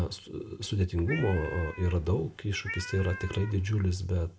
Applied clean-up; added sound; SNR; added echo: none; Cat; 13 dB; reverberation time 0.3 s.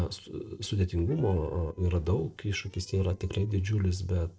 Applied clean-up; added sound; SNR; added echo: neural separator model SepFormer DNS4.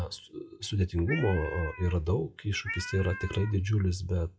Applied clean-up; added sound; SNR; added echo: classical method WPE with log-MMSE.